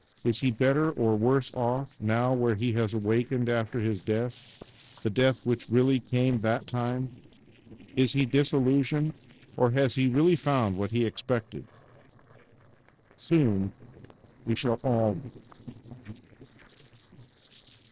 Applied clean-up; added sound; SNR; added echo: neural separator model SepFormer DNS4.